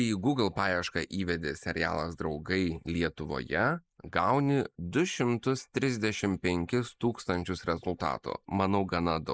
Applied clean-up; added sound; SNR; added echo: neural mask model Resemble Enhance denoiser.